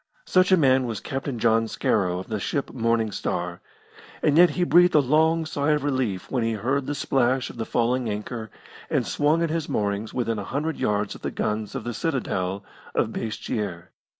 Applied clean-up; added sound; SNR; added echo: none; none; none; none.